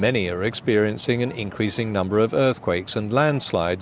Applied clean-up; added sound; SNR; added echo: none; none; none; none.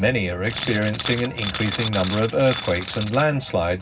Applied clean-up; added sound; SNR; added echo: none; Tools; 9 dB; reverberation time 0.4 s.